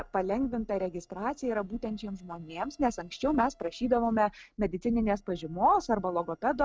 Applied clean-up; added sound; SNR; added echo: neural separator model SepFormer DNS4.